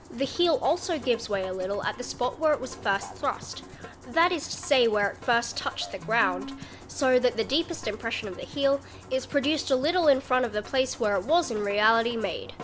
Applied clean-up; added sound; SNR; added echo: none; Bird + Musical instrument; 16 dB; none.